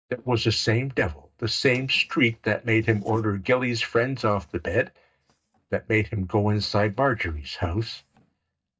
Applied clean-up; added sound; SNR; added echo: neural mask model DeepFilterNet 3.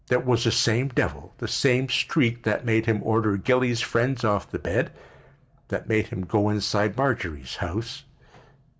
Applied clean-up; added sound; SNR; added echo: none; none; none; none.